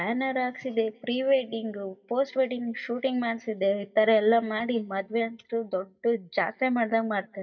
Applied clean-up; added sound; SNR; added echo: neural mask model DeepFilterNet 3.